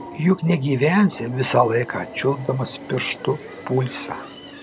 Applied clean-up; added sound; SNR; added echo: none; Subway, metro, underground; 16 dB; none.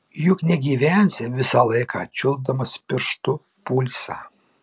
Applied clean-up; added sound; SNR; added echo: none; none; none; none.